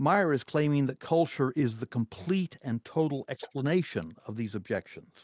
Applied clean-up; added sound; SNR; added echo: neural mask model Resemble Enhance denoiser.